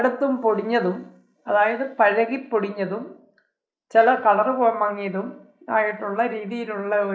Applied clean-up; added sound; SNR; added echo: neural mask model Resemble Enhance denoiser.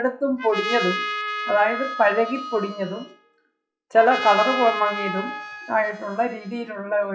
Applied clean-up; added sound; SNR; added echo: classical method log-MMSE.